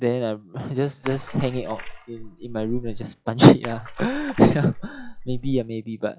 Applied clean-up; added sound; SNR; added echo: classical method log-MMSE.